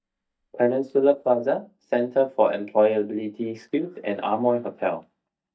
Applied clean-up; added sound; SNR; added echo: neural mask model DeepFilterNet 3.